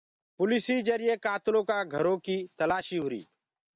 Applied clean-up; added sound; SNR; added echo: none; none; none; none.